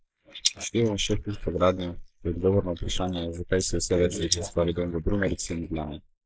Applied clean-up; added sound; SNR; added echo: neural mask model Resemble Enhance denoiser.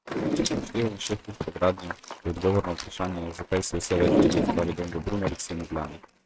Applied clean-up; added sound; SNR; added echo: neural mask model RNNoise.